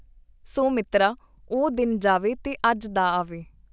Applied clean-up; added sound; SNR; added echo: none; none; none; none.